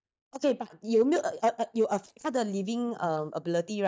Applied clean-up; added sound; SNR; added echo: neural mask model DeepFilterNet 3.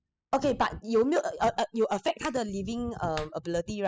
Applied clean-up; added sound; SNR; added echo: classical method spectral subtraction.